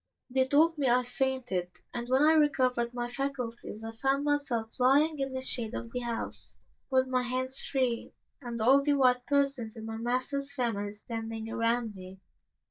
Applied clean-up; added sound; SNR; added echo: neural mask model DeepFilterNet 3.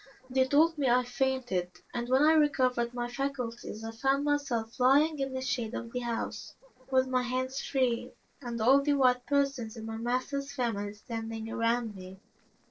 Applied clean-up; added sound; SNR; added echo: neural separator model SepFormer DNS4.